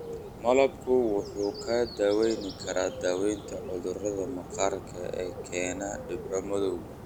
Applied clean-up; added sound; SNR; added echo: none; Bird; 10 dB; none.